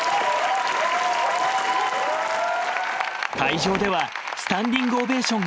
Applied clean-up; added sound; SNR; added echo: none; Train; 7 dB; none.